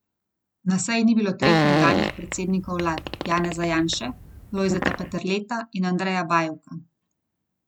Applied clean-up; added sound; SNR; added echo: none; Fart; 0 dB; none.